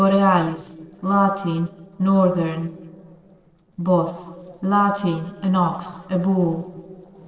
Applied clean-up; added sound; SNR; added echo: neural separator model SepFormer DNS4.